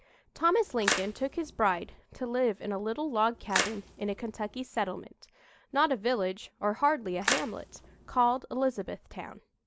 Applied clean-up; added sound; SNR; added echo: none; Splash, splatter; 5 dB; none.